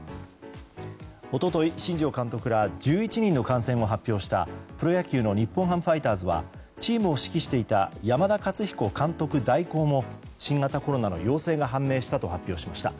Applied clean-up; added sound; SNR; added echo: none; none; none; none.